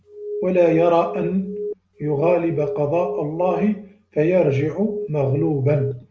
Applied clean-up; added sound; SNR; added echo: none; Alarm; 9 dB; none.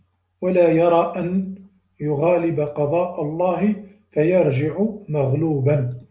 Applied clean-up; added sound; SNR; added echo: none; none; none; none.